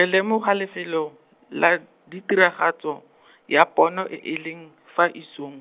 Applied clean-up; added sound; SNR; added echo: none; none; none; none.